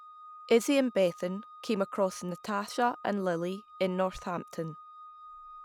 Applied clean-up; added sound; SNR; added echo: none; Organ; 19 dB; none.